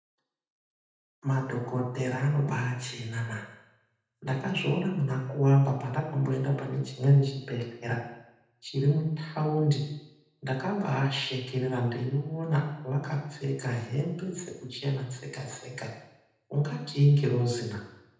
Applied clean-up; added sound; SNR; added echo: none; none; none; reverberation time 0.9 s.